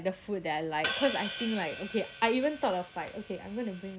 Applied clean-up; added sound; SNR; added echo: none; Hi-hat; 5 dB; none.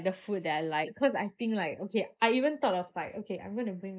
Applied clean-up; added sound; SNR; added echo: neural mask model Resemble Enhance denoiser.